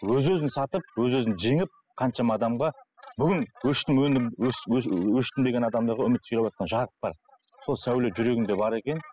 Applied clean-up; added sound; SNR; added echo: classical method spectral subtraction.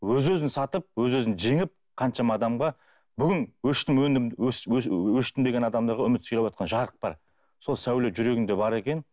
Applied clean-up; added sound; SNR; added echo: none; none; none; none.